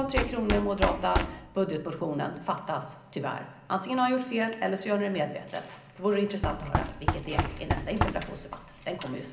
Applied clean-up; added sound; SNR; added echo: none; Knock; 4 dB; reverberation time 0.5 s.